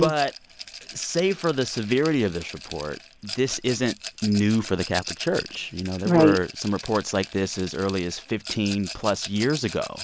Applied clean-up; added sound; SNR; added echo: none; Rattle; 14 dB; none.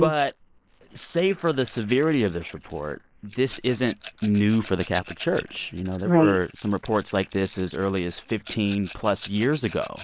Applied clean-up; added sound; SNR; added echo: neural mask model Resemble Enhance denoiser.